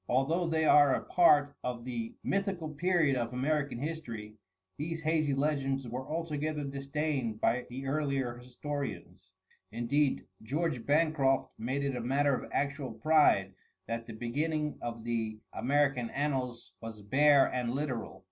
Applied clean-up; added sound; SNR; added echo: none; none; none; none.